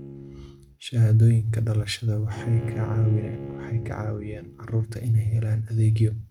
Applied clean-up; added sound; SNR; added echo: neural mask model RNNoise.